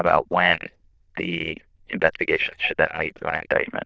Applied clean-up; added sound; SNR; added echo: neural diffusion model UNIVERSE++.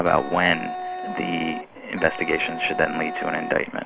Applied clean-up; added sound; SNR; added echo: none; Wind instrument, woodwind instrument; 8 dB; none.